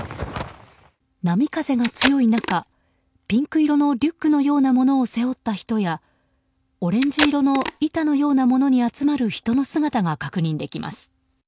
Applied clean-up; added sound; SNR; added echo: none; Packing tape, duct tape; 7 dB; none.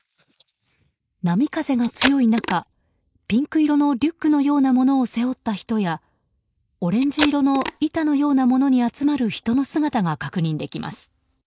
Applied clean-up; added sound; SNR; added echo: neural mask model Resemble Enhance denoiser.